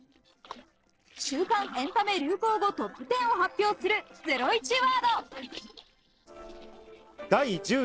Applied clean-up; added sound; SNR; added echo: neural separator model SepFormer DNS4.